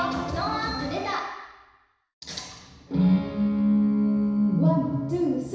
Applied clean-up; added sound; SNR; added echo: none; none; none; reverberation time 1.0 s.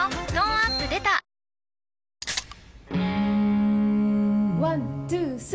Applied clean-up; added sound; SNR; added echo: none; none; none; none.